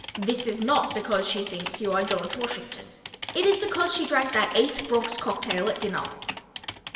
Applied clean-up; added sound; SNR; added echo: none; Typing; 10 dB; reverberation time 2.4 s.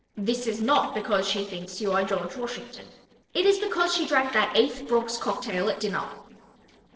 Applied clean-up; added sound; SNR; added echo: neural separator model SepFormer DNS4.